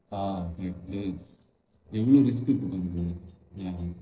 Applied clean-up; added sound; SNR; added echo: neural separator model SepFormer DNS4.